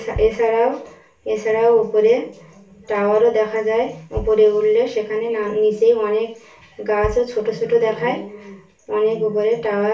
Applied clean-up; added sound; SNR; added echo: none; Bass drum; 17 dB; reverberation time 0.3 s.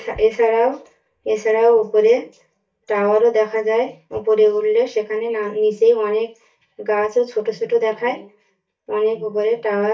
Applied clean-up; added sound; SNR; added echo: neural mask model DeepFilterNet 3.